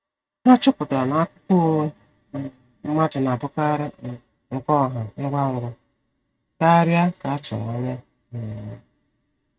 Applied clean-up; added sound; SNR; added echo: neural mask model RNNoise.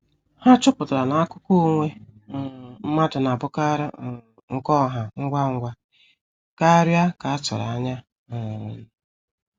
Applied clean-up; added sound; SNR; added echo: none; none; none; none.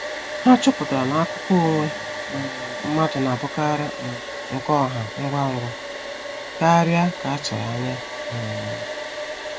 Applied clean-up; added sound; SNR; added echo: none; Domestic sounds, home sounds; 8 dB; none.